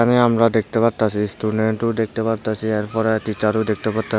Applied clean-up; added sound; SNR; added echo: none; none; none; none.